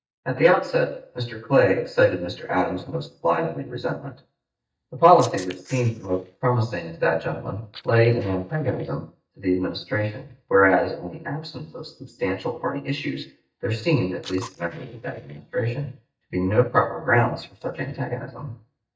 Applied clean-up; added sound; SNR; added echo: neural mask model DeepFilterNet 3.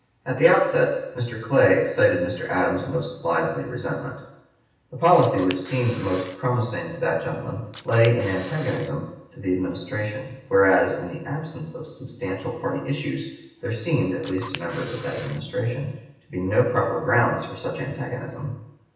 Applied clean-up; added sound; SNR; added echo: none; Camera; 13 dB; reverberation time 0.9 s.